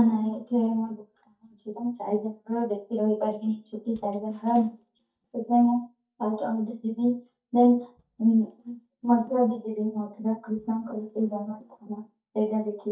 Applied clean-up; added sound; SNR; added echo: neural mask model DeepFilterNet 3.